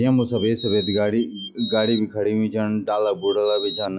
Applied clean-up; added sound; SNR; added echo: classical method log-MMSE.